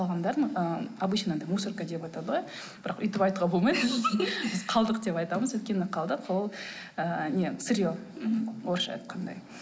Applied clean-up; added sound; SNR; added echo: neural mask model Resemble Enhance denoiser.